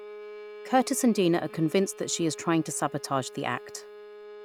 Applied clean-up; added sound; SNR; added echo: none; Bowed string instrument; 16 dB; none.